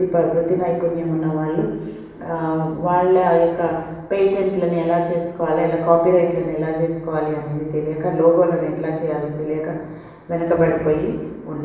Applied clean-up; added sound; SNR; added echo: none; none; none; reverberation time 1.1 s.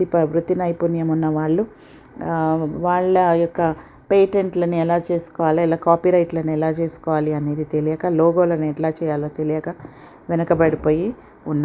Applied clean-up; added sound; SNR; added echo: none; none; none; none.